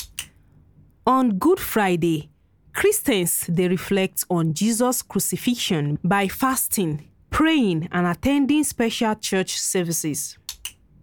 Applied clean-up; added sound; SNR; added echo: none; none; none; none.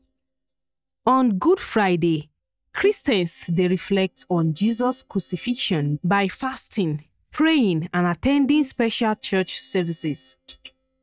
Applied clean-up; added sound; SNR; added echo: neural mask model DeepFilterNet 3.